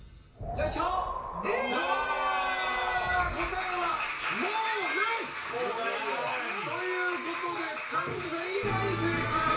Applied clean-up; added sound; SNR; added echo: none; Wind; 8 dB; reverberation time 0.1 s.